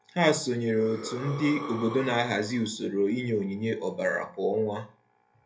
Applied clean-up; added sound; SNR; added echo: none; Breathing; 12 dB; reverberation time 0.3 s.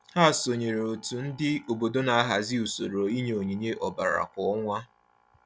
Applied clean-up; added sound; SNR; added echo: none; none; none; none.